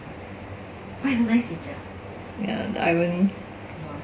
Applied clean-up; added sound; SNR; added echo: none; none; none; none.